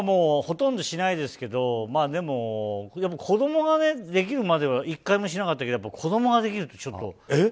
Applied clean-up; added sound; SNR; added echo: none; none; none; none.